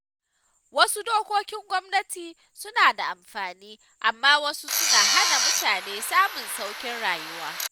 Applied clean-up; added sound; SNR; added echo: none; Tools; 0 dB; none.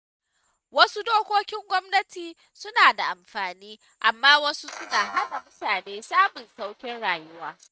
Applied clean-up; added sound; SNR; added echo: neural mask model RNNoise.